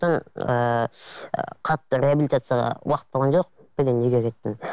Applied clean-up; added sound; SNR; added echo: none; none; none; none.